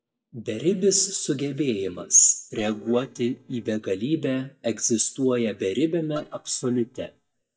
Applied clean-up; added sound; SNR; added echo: neural mask model DeepFilterNet 3.